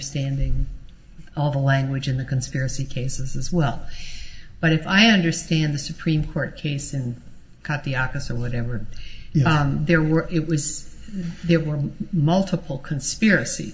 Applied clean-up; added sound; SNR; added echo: none; none; none; reverberation time 0.8 s.